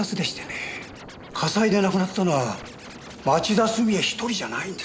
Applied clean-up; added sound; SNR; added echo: none; Scratching (performance technique); 20 dB; none.